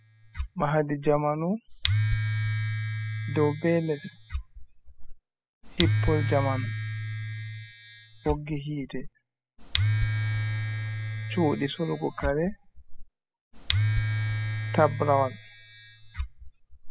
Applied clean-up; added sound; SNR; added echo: classical method spectral subtraction.